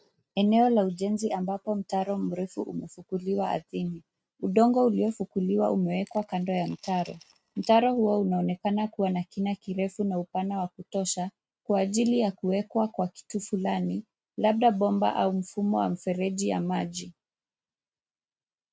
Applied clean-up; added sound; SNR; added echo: neural mask model RNNoise.